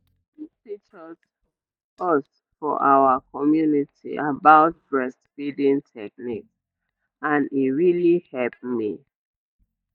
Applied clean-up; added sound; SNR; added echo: neural mask model DeepFilterNet 3.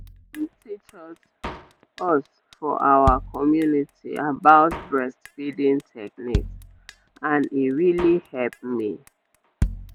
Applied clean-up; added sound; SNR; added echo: none; Drum kit; 11 dB; none.